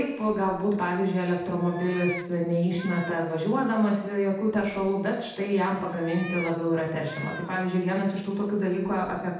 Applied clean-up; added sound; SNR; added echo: none; Meow; 18 dB; reverberation time 0.8 s.